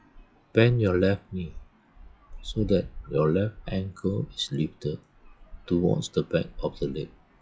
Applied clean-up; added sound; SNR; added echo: classical method log-MMSE.